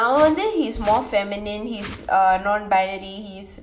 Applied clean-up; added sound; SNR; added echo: none; Whoosh, swoosh, swish; 17 dB; reverberation time 0.6 s.